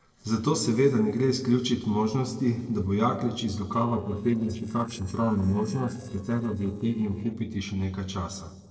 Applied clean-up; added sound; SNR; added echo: neural separator model SepFormer DNS4.